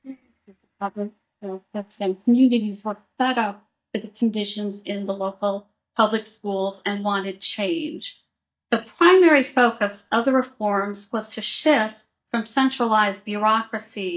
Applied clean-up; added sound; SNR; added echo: neural mask model DeepFilterNet 3.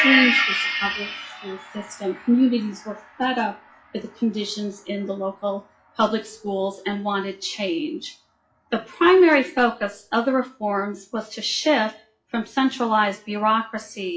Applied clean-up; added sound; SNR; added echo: classical method WPE with log-MMSE.